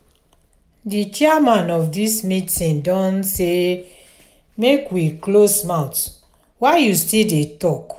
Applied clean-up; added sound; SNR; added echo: none; none; none; none.